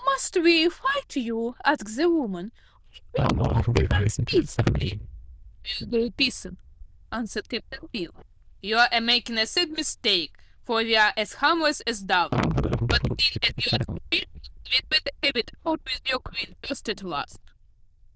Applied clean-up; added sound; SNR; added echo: neural diffusion model UNIVERSE++.